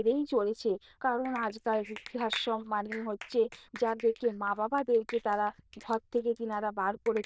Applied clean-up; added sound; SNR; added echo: neural diffusion model UNIVERSE++.